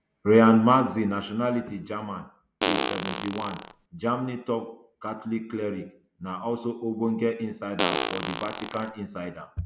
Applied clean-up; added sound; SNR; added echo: none; Fart; 3 dB; none.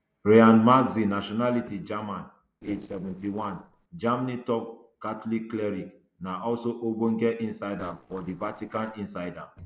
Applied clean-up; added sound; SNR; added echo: neural separator model SepFormer DNS4.